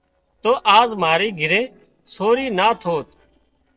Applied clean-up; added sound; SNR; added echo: neural separator model SepFormer DNS4.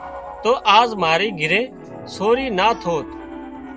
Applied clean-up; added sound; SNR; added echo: none; Piano; 14 dB; none.